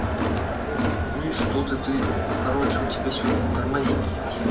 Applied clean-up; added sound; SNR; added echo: none; Crowd; -5 dB; reverberation time 0.3 s.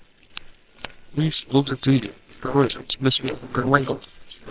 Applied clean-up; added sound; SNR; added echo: neural separator model SepFormer WHAMR!.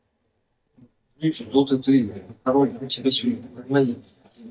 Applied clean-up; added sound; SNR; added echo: neural mask model DeepFilterNet 3.